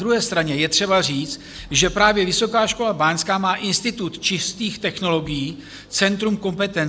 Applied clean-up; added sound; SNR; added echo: none; none; none; none.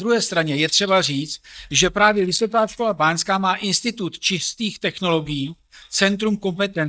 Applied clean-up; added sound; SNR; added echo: neural mask model DeepFilterNet 3.